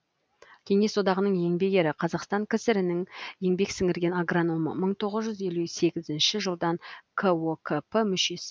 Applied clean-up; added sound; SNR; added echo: none; none; none; none.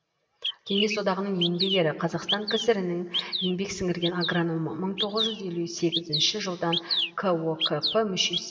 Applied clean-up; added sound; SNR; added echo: none; Bird vocalization, bird call, bird song; 5 dB; reverberation time 2.7 s.